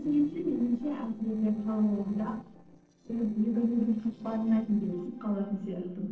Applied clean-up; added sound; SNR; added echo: neural separator model SepFormer DNS4.